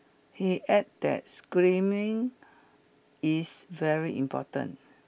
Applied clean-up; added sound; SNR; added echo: none; none; none; none.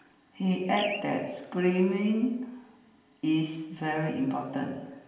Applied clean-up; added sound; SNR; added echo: none; Bird; 13 dB; reverberation time 1.1 s.